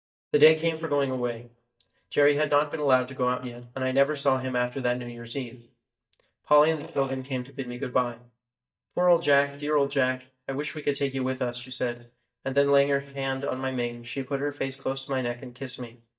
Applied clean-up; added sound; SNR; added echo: neural mask model DeepFilterNet 3.